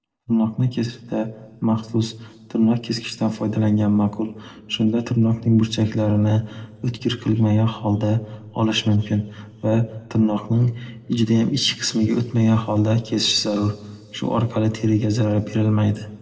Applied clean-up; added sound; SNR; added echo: none; none; none; reverberation time 1.4 s.